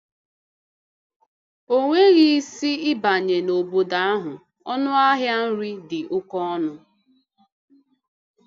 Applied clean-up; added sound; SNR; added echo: none; none; none; none.